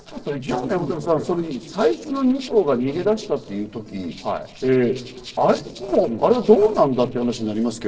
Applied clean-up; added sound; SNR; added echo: neural separator model SepFormer DNS4.